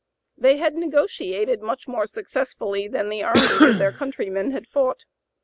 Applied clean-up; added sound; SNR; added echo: none; Cough; -3 dB; none.